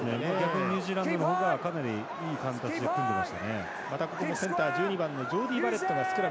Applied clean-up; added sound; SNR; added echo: none; none; none; none.